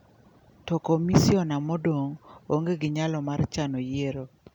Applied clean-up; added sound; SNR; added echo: none; none; none; none.